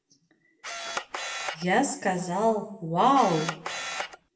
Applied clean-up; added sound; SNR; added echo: none; Camera; 7 dB; reverberation time 0.7 s.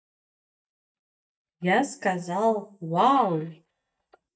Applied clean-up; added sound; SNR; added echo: neural mask model DeepFilterNet 3.